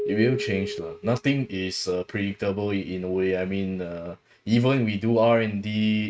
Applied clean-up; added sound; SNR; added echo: neural mask model RNNoise.